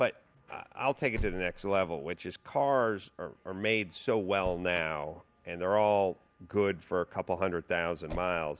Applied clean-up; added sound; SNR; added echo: none; Motor vehicle (road); 16 dB; none.